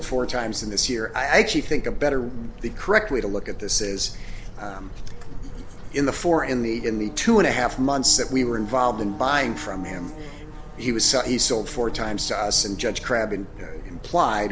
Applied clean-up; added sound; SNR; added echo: none; Buzz / Bird; 19 dB; none.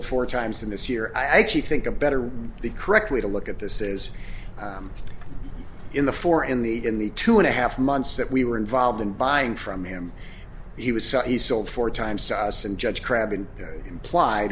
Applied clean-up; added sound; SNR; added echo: none; none; none; none.